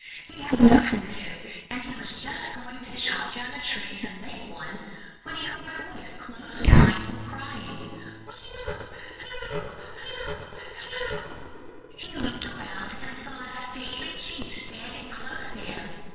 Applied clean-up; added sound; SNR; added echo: neural separator model SepFormer WHAMR!.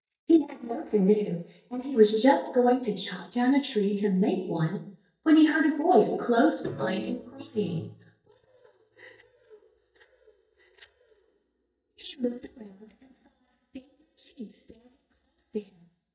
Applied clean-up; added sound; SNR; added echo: neural mask model DeepFilterNet 3.